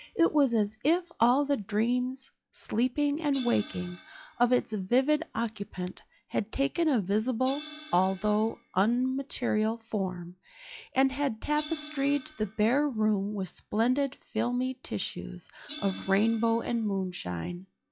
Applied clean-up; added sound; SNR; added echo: classical method log-MMSE.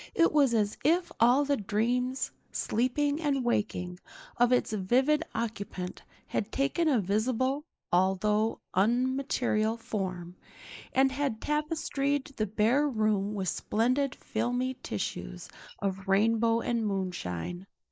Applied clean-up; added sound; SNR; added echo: neural mask model Resemble Enhance denoiser.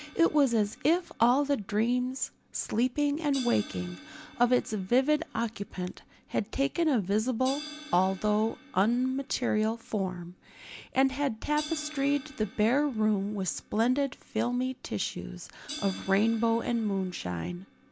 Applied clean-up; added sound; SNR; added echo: none; Crash cymbal; 19 dB; none.